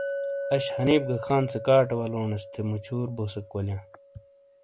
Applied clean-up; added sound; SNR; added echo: none; Chink, clink; 9 dB; none.